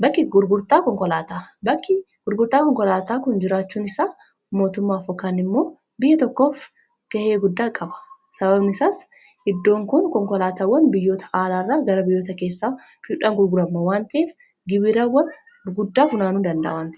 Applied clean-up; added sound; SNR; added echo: none; none; none; none.